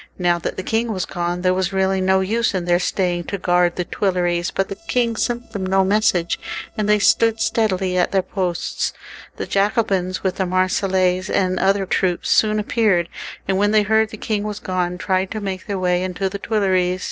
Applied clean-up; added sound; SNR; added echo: neural separator model SepFormer DNS4.